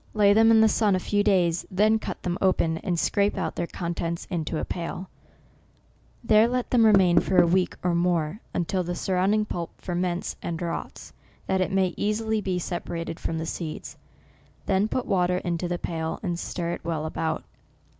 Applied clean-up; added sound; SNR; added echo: none; Knock; 1 dB; none.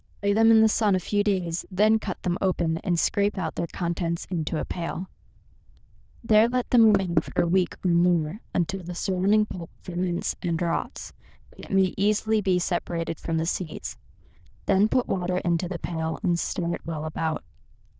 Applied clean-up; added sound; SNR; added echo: neural diffusion model UNIVERSE++.